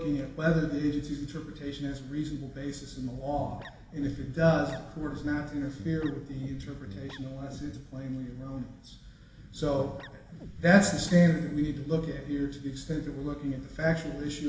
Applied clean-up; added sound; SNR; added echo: none; Guitar; 15 dB; reverberation time 1.0 s.